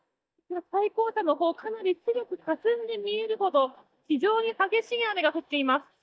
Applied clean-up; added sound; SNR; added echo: neural mask model DeepFilterNet 3.